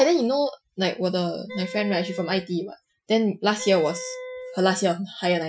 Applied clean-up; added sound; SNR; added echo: classical method Wiener filter.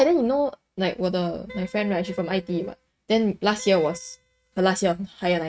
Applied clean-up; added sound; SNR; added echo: neural mask model RNNoise.